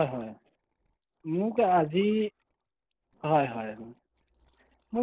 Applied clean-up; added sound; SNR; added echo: neural separator model SepFormer DNS4.